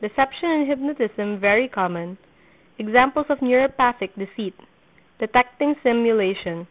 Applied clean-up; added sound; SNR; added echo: none; none; none; none.